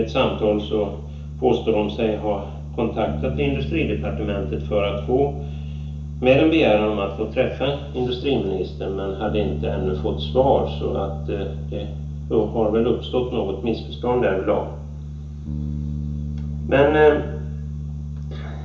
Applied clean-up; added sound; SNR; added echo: none; Bass guitar; 7 dB; reverberation time 0.7 s.